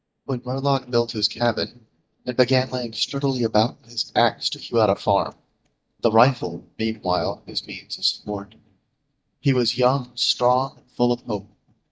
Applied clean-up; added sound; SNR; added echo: neural mask model DeepFilterNet 3.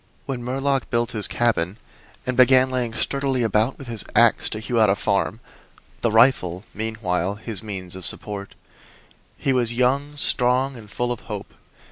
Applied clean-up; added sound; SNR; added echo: none; none; none; none.